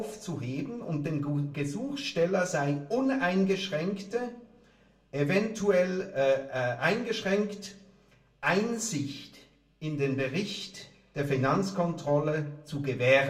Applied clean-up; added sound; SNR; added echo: none; none; none; reverberation time 0.3 s.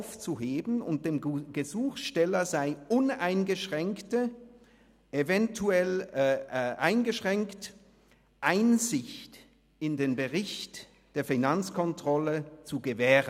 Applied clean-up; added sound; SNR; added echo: none; none; none; none.